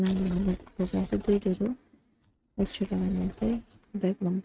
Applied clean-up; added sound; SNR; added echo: neural mask model RNNoise.